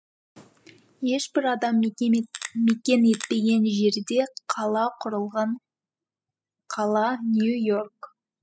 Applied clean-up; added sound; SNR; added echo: classical method spectral subtraction.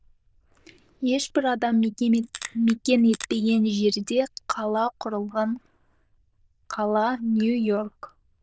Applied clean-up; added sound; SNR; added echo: neural diffusion model UNIVERSE++.